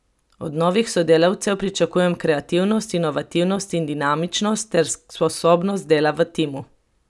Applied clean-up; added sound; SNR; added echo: none; none; none; none.